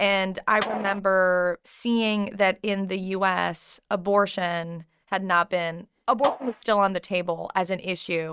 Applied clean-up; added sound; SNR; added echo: neural mask model RNNoise.